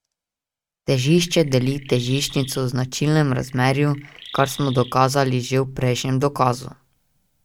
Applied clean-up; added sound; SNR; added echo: neural mask model RNNoise.